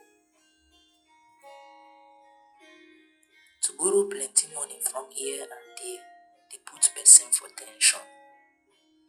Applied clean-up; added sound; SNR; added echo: classical method log-MMSE.